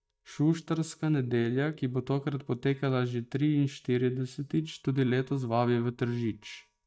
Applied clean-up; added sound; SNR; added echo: neural mask model DeepFilterNet 3.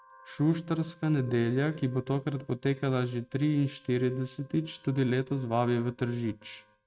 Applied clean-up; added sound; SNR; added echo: neural mask model RNNoise.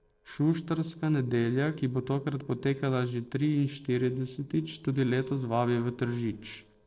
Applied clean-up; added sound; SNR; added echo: neural separator model SepFormer DNS4.